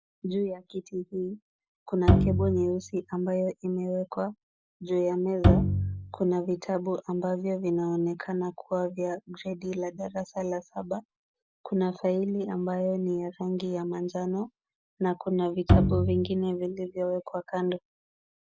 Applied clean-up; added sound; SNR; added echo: none; Bowed string instrument; -5 dB; none.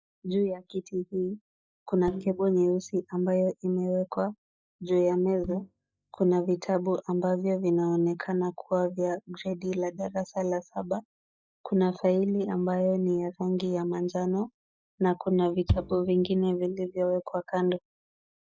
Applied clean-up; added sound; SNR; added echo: neural mask model DeepFilterNet 3.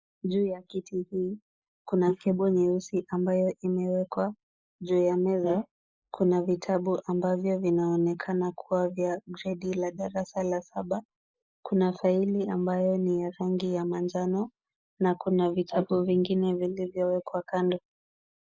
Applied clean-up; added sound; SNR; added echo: neural mask model Resemble Enhance denoiser.